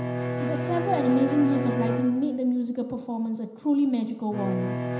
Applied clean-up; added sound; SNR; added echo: none; Bowed string instrument; 4 dB; reverberation time 0.9 s.